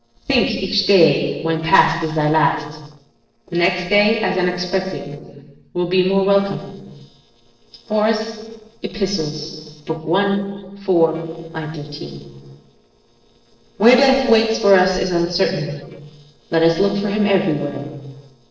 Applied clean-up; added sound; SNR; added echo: neural separator model SepFormer DNS4.